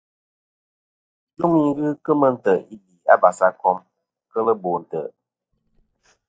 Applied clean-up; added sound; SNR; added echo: neural mask model DeepFilterNet 3.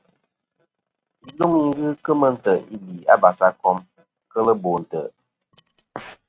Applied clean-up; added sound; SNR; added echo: neural mask model RNNoise.